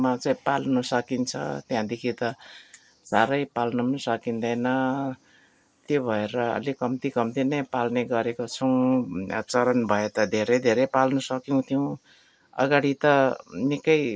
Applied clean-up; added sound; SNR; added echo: neural mask model Resemble Enhance denoiser.